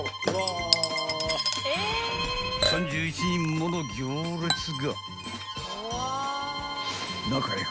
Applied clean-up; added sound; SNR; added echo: none; Bowed string instrument + Chink, clink / Liquid; 1 dB; none.